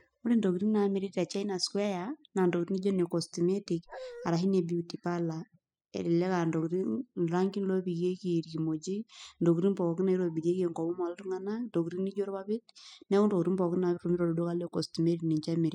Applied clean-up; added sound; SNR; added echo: classical method spectral subtraction.